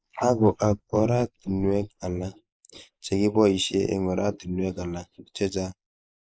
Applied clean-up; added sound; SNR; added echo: neural mask model Resemble Enhance denoiser.